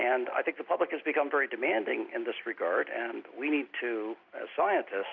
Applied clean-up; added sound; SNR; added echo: none; none; none; none.